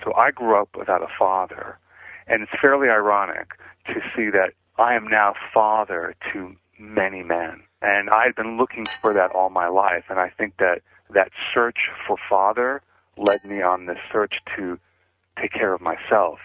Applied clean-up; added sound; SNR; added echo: neural mask model RNNoise.